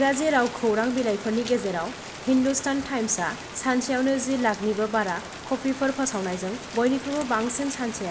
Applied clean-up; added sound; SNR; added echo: none; Rain; 13 dB; reverberation time 0.4 s.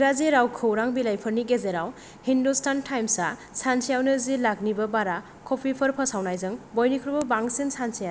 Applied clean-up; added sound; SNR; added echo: none; none; none; none.